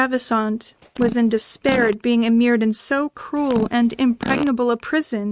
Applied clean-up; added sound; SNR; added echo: neural mask model RNNoise.